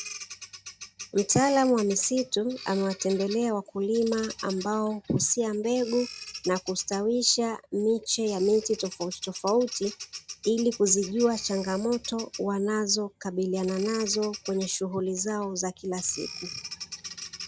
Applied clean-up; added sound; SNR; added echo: none; Bird vocalization, bird call, bird song; 15 dB; none.